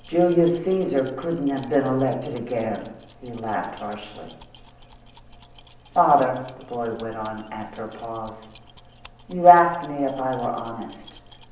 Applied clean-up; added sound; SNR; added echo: none; Keys jangling; 10 dB; reverberation time 0.8 s.